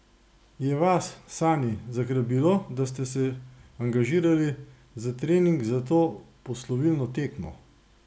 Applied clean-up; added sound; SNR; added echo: none; none; none; none.